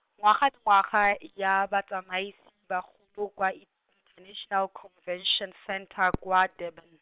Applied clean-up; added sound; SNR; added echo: neural separator model SepFormer WHAM!.